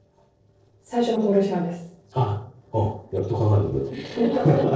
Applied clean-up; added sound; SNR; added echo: neural separator model SepFormer DNS4.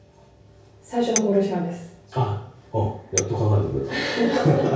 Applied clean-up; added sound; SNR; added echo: none; Chink, clink; 12 dB; reverberation time 0.6 s.